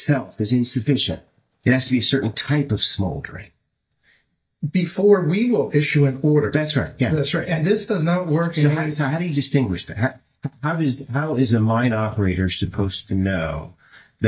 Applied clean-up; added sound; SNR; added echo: neural mask model DeepFilterNet 3.